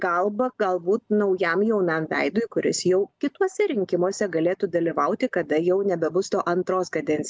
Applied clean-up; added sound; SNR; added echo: none; none; none; none.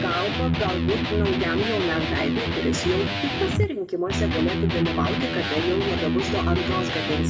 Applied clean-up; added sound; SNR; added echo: none; Electric guitar; -2 dB; reverberation time 0.3 s.